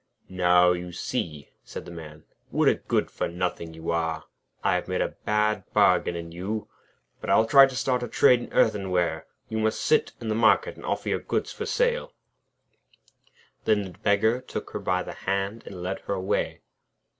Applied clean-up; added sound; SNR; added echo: none; none; none; none.